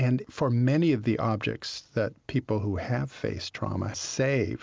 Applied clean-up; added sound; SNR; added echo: none; none; none; none.